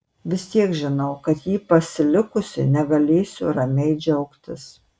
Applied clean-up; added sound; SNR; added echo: none; none; none; none.